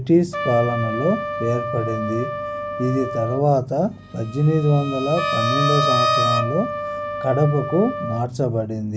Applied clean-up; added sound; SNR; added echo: none; Bowed string instrument + Trumpet; 4 dB; none.